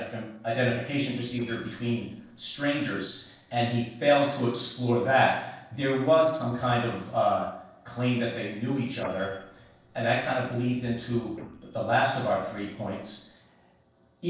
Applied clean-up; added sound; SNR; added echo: neural separator model SepFormer DNS4.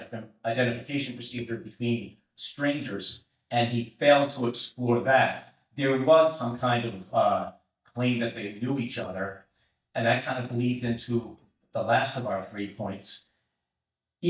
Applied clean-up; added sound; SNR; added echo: neural mask model DeepFilterNet 3.